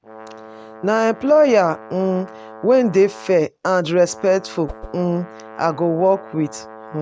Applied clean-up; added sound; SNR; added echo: none; Whoosh, swoosh, swish + Brass instrument; 19 dB; none.